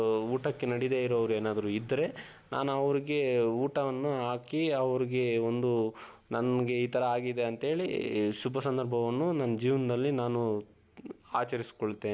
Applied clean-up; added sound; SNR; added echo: none; none; none; none.